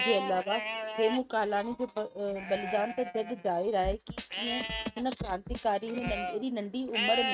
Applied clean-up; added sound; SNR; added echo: neural mask model RNNoise.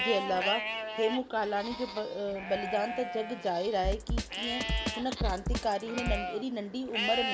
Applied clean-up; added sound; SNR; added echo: none; Drum kit + Livestock, farm animals, working animals; 2 dB; none.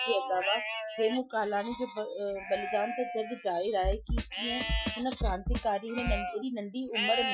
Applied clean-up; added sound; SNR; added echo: classical method Wiener filter.